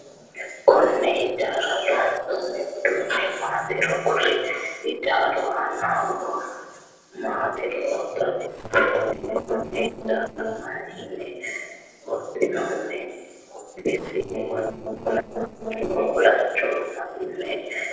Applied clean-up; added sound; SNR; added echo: neural separator model SepFormer DNS4.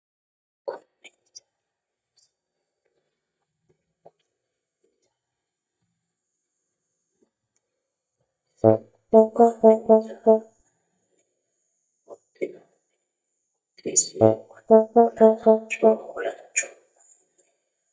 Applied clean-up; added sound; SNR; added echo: neural mask model DeepFilterNet 3.